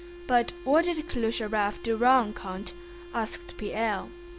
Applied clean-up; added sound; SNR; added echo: none; Wind instrument, woodwind instrument; 16 dB; none.